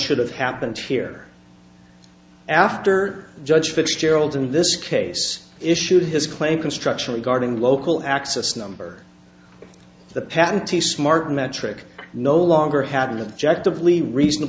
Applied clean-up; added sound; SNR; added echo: none; none; none; none.